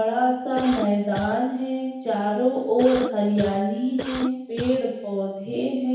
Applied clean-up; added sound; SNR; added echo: none; Cough; 11 dB; reverberation time 2.2 s.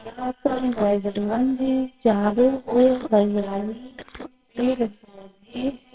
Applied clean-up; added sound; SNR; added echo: neural separator model SepFormer WHAMR!.